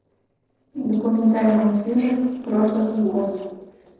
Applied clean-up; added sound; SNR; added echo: neural separator model SepFormer DNS4.